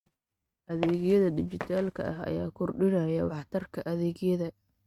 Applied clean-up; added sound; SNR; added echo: neural mask model RNNoise.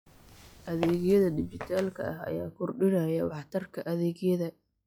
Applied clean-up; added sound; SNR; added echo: classical method log-MMSE.